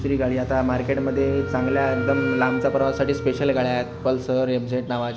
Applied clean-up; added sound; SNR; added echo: none; Wind instrument, woodwind instrument; 10 dB; none.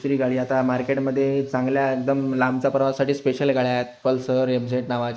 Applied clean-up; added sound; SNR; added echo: neural mask model Resemble Enhance denoiser.